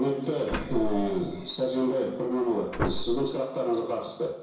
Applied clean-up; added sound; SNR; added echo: none; Slam; 5 dB; reverberation time 0.6 s.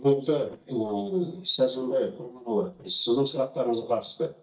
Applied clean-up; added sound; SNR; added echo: neural mask model DeepFilterNet 3.